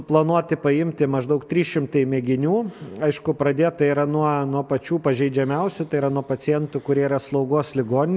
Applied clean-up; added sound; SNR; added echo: none; none; none; none.